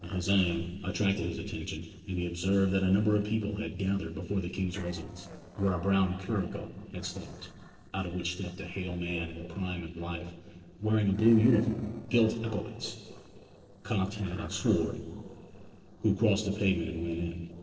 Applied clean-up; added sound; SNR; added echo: neural separator model SepFormer DNS4.